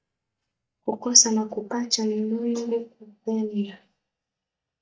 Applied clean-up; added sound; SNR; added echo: neural mask model DeepFilterNet 3.